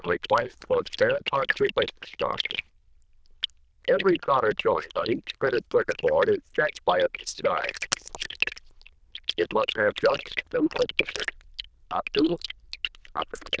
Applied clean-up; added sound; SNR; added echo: neural diffusion model UNIVERSE++.